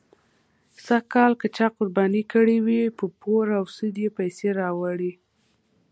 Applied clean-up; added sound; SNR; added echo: none; none; none; none.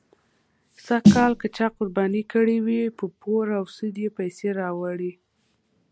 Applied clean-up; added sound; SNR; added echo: none; Snare drum; -3 dB; none.